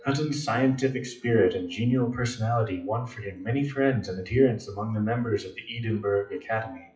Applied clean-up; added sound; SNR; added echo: classical method WPE with log-MMSE.